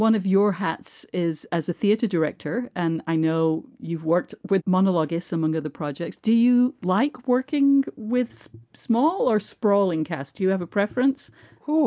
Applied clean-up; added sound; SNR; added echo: none; none; none; none.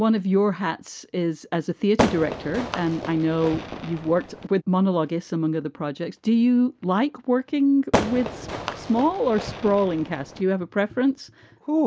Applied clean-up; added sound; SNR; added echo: none; Fireworks; 6 dB; none.